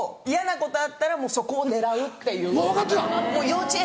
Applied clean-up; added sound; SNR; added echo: none; none; none; none.